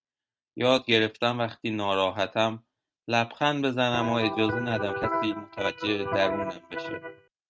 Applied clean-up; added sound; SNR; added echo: neural mask model RNNoise.